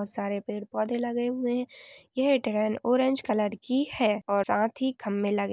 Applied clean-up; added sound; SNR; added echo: none; none; none; none.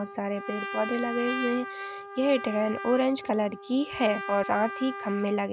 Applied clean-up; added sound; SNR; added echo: none; Trumpet; 9 dB; none.